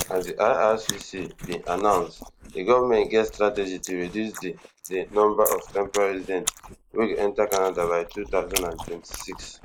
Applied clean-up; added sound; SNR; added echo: neural mask model Resemble Enhance denoiser.